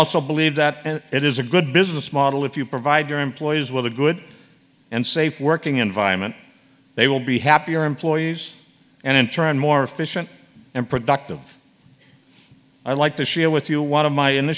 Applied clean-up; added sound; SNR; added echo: none; none; none; none.